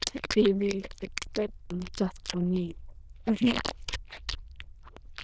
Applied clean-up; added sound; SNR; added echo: neural diffusion model UNIVERSE++.